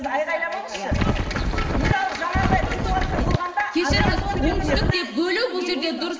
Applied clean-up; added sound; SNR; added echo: none; Wind; -3 dB; reverberation time 1.8 s.